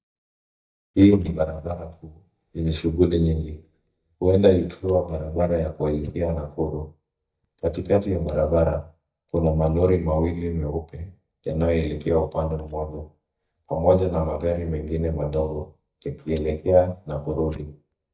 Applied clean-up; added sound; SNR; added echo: neural mask model DeepFilterNet 3.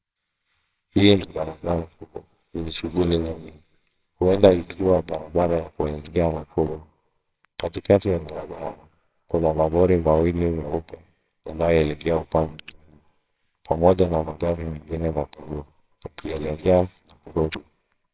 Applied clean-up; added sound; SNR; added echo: neural separator model SepFormer WHAMR!.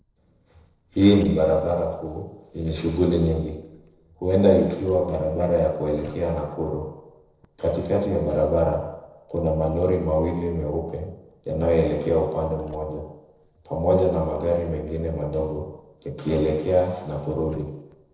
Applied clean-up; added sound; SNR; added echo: neural separator model SepFormer DNS4.